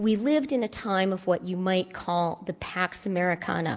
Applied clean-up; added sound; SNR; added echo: none; none; none; none.